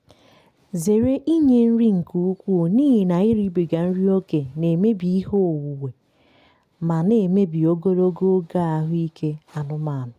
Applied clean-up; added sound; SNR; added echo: none; none; none; none.